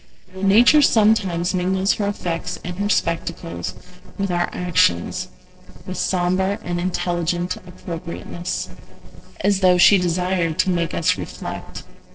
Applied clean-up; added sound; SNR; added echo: neural separator model SepFormer DNS4.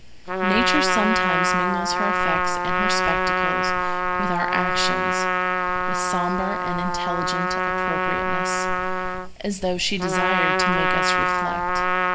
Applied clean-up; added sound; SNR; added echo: none; Trumpet; -5 dB; reverberation time 1.8 s.